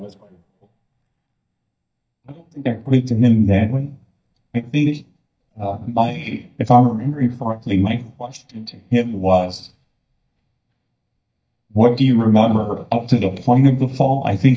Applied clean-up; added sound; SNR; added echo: neural mask model DeepFilterNet 3.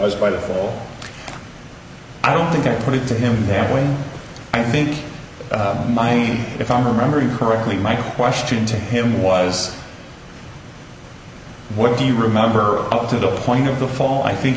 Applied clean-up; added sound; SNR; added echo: none; none; none; none.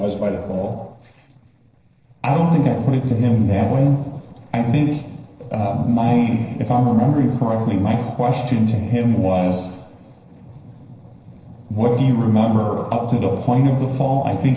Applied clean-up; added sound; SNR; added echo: neural separator model SepFormer DNS4.